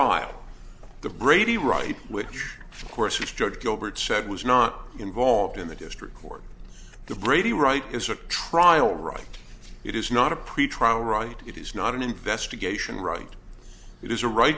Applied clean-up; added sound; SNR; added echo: none; none; none; none.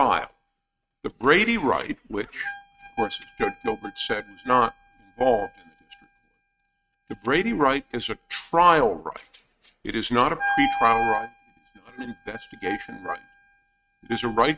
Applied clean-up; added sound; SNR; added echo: neural mask model RNNoise.